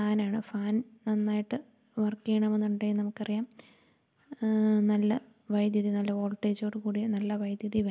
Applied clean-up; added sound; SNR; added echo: none; none; none; none.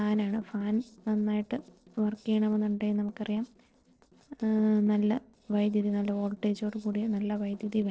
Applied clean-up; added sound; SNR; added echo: neural separator model SepFormer DNS4.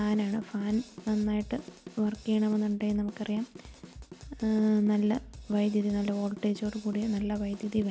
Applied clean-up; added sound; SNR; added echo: none; Drum kit; 18 dB; none.